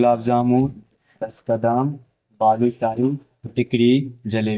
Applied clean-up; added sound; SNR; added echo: neural mask model DeepFilterNet 3.